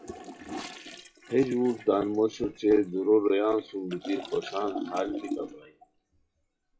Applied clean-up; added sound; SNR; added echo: classical method WPE with log-MMSE.